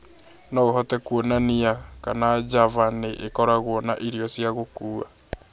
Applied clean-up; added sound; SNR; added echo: none; Explosion; 20 dB; none.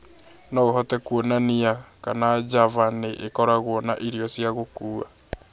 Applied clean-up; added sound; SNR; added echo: none; none; none; none.